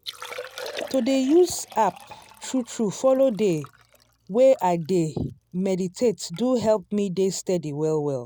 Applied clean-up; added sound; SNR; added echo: none; Liquid; 19 dB; none.